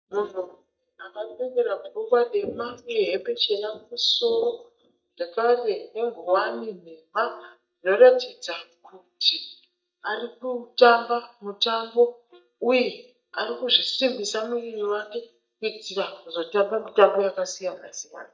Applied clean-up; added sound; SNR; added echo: neural mask model DeepFilterNet 3.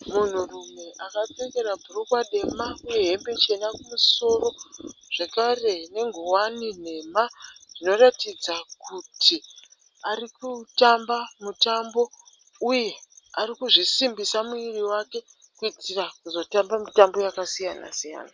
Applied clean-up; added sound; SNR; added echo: none; none; none; none.